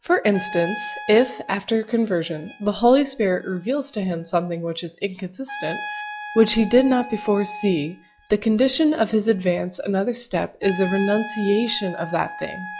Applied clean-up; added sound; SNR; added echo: classical method log-MMSE.